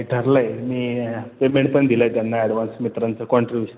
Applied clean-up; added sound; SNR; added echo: none; none; none; none.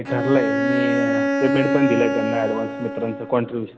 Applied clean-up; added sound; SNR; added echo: none; Bowed string instrument; 0 dB; none.